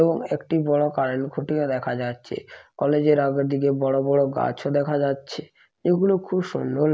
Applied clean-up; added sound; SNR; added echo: none; none; none; none.